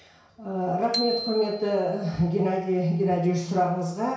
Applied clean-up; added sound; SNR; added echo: none; Bicycle bell; 12 dB; reverberation time 0.6 s.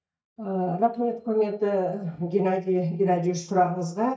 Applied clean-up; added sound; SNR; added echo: neural mask model DeepFilterNet 3.